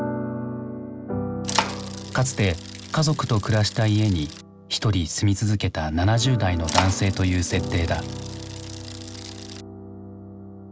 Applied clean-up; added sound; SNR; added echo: none; Bicycle; 9 dB; none.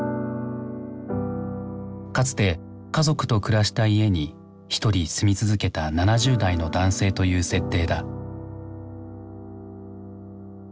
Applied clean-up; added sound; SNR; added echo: none; none; none; none.